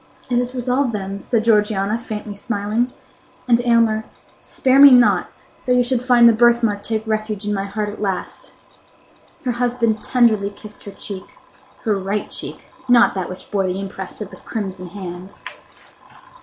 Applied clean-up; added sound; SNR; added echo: none; none; none; none.